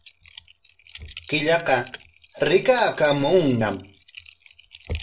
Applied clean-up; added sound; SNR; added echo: none; Typing; 18 dB; reverberation time 0.2 s.